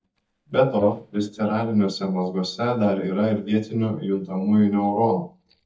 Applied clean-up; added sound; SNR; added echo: neural mask model DeepFilterNet 3.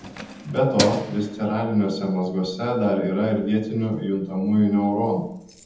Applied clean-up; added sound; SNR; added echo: none; Keys jangling; 13 dB; reverberation time 0.8 s.